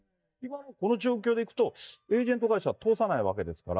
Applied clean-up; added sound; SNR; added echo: neural mask model DeepFilterNet 3.